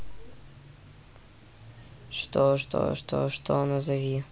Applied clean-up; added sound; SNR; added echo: none; none; none; none.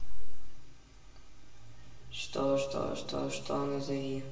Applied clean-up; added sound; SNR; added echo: none; none; none; reverberation time 1.1 s.